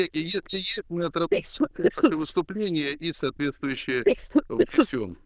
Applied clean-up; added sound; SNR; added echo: neural diffusion model UNIVERSE++.